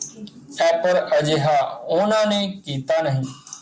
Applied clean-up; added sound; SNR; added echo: none; none; none; none.